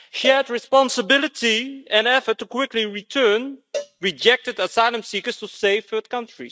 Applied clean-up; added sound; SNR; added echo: neural mask model RNNoise.